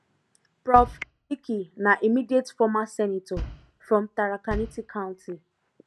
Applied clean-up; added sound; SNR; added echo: none; Bass drum; 12 dB; none.